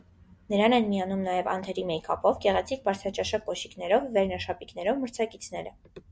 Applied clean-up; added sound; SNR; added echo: none; none; none; none.